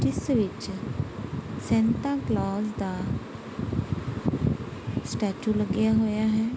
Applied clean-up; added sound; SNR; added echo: none; none; none; none.